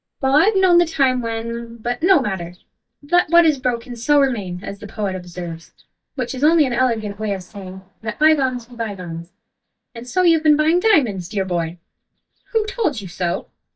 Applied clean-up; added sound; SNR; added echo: neural mask model DeepFilterNet 3.